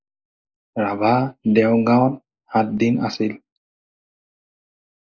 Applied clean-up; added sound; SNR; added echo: neural mask model Resemble Enhance denoiser.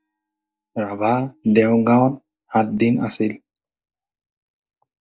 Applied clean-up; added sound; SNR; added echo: neural mask model DeepFilterNet 3.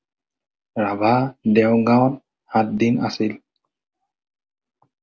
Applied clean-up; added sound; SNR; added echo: none; none; none; none.